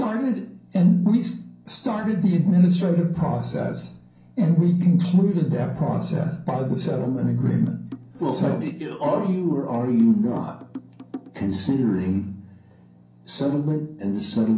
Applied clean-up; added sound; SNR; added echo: none; Drum; 17 dB; reverberation time 0.6 s.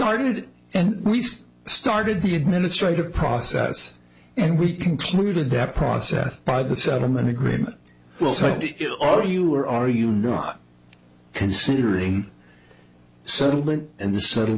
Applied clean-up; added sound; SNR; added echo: none; none; none; none.